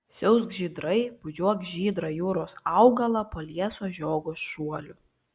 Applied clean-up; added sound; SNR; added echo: none; none; none; none.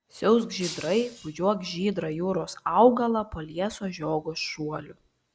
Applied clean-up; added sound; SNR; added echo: none; Shatter; 16 dB; none.